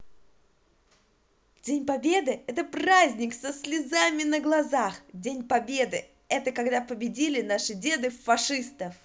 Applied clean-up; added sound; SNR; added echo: none; none; none; none.